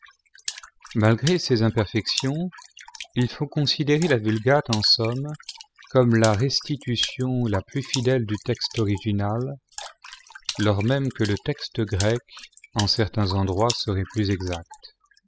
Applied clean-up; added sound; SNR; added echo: classical method spectral subtraction.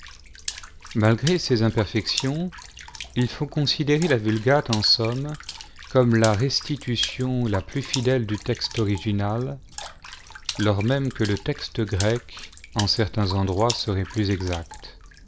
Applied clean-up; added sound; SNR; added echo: none; Water / Splash, splatter; 14 dB; none.